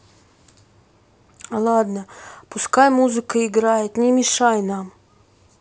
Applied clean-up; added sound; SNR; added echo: none; none; none; none.